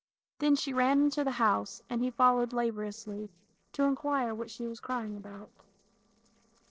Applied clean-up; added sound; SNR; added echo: neural separator model SepFormer DNS4.